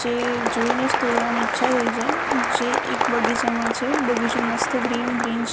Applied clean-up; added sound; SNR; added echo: none; Applause; -1 dB; none.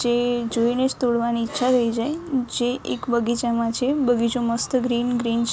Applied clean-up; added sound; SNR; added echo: none; none; none; none.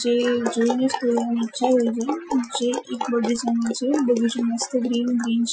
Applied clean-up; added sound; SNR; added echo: classical method Wiener filter.